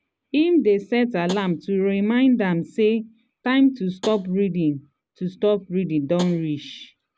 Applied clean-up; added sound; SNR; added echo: none; Tap; 20 dB; none.